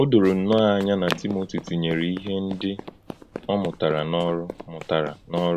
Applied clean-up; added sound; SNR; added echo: none; Run; 14 dB; none.